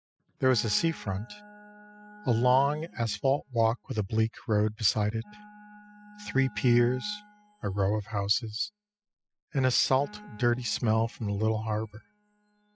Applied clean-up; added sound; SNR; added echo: classical method spectral subtraction.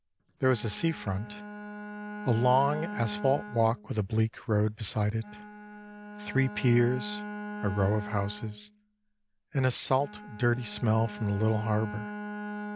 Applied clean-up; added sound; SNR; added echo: none; Bowed string instrument; 11 dB; none.